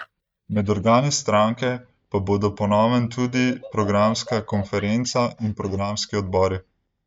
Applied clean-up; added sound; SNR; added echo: neural mask model DeepFilterNet 3.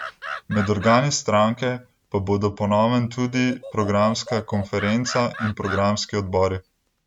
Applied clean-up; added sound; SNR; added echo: neural mask model RNNoise.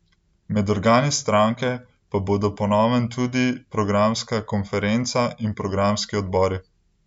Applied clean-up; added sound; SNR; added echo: none; none; none; none.